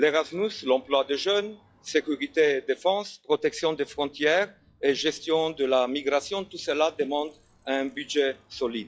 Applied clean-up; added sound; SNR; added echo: classical method log-MMSE.